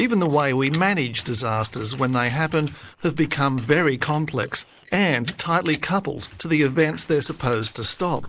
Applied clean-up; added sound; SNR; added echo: neural mask model Resemble Enhance denoiser.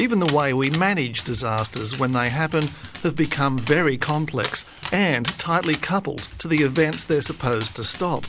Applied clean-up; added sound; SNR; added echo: none; Dog; 11 dB; none.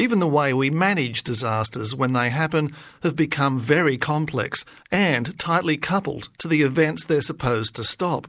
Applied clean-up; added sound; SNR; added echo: none; none; none; none.